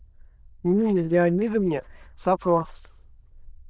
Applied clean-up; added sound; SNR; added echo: neural diffusion model UNIVERSE++.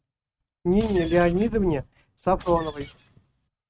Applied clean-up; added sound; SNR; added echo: neural mask model RNNoise.